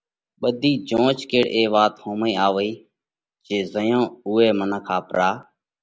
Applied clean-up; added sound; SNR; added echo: none; none; none; none.